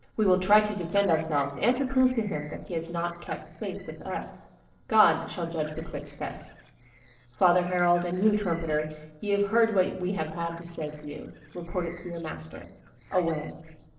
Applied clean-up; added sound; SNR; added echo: neural separator model SepFormer DNS4.